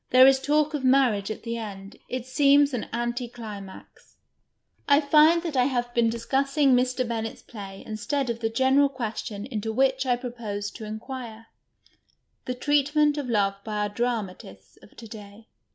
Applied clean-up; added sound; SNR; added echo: none; none; none; none.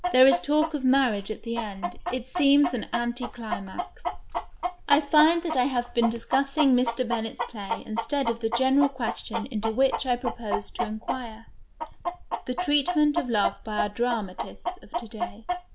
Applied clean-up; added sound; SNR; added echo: none; Chicken, rooster; 6 dB; none.